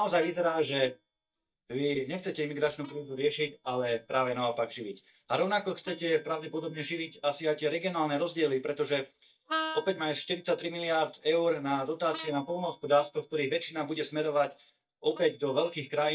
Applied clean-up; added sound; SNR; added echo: neural mask model DeepFilterNet 3.